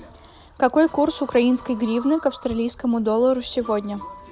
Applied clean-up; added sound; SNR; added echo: none; none; none; none.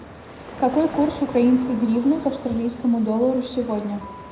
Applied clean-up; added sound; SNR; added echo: none; Ocean; 16 dB; reverberation time 0.8 s.